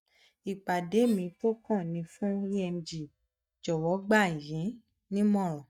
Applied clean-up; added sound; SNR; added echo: neural mask model DeepFilterNet 3.